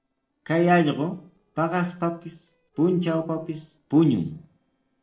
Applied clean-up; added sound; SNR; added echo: neural separator model SepFormer DNS4.